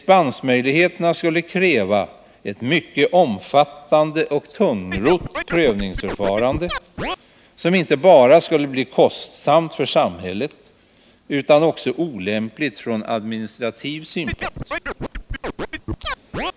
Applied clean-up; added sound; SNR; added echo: none; Scratching (performance technique); 9 dB; none.